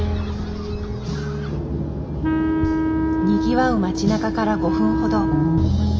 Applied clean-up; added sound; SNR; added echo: none; Wind instrument, woodwind instrument; 1 dB; reverberation time 1.4 s.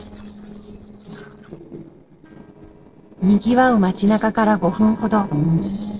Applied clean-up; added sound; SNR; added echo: neural separator model SepFormer DNS4.